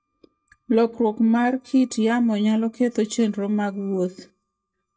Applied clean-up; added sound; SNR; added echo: neural mask model DeepFilterNet 3.